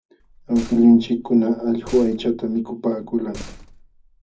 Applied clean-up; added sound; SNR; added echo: none; Slam; 19 dB; reverberation time 0.4 s.